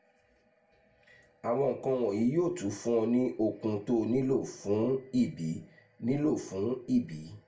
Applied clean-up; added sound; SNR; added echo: none; none; none; reverberation time 0.2 s.